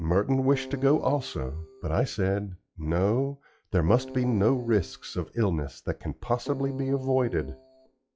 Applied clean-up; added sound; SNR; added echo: classical method log-MMSE.